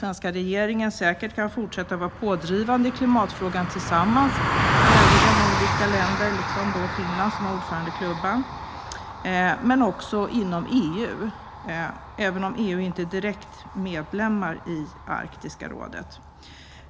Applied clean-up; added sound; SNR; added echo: none; Car passing by; 2 dB; none.